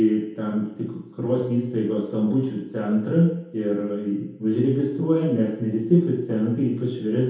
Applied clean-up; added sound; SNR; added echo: none; none; none; reverberation time 0.8 s.